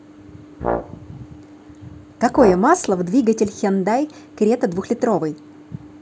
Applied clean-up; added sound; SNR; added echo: none; Brass instrument; 7 dB; none.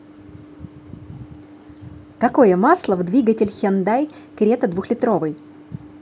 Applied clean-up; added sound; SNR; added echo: none; none; none; none.